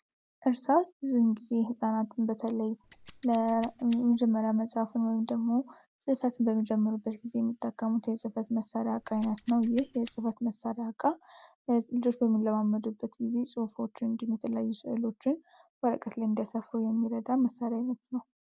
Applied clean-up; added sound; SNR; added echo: none; Scissors; 17 dB; none.